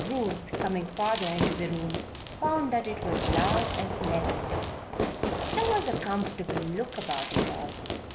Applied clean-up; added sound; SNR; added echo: none; Fireworks; 0 dB; none.